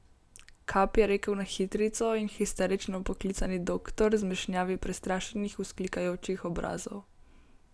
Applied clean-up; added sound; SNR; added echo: none; none; none; none.